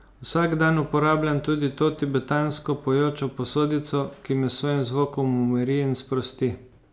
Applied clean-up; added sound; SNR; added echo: none; none; none; none.